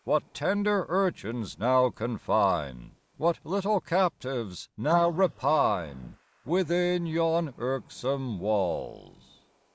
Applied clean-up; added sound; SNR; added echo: neural mask model Resemble Enhance denoiser.